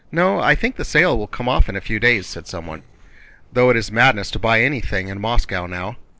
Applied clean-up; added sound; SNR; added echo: neural separator model SepFormer DNS4.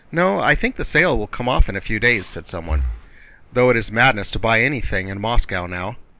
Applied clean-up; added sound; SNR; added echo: none; Breathing; 9 dB; none.